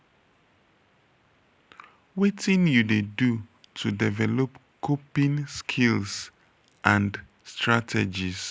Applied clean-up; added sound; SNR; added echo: none; none; none; none.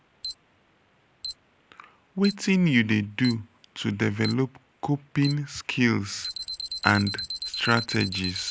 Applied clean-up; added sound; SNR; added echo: none; Alarm; 11 dB; none.